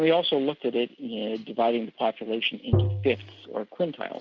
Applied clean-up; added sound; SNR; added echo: none; Tap; -1 dB; none.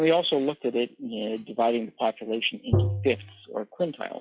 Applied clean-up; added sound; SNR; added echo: classical method log-MMSE.